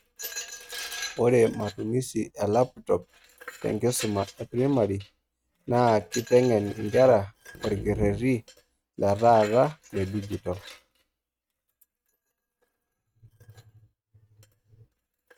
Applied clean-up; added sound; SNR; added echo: neural mask model RNNoise.